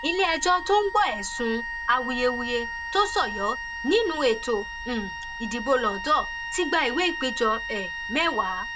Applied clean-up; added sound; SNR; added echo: none; Wind instrument, woodwind instrument; 8 dB; none.